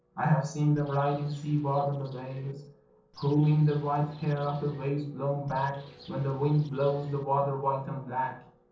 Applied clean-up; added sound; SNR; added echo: neural separator model SepFormer DNS4.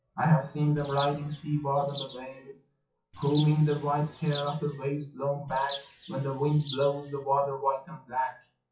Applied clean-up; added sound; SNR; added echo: classical method WPE with log-MMSE.